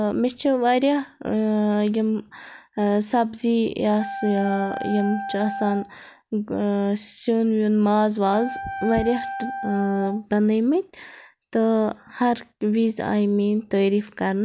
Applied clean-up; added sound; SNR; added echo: none; Wind instrument, woodwind instrument; 11 dB; none.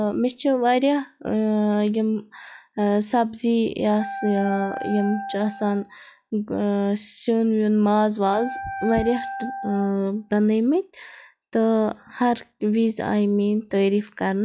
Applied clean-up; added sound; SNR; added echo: classical method log-MMSE.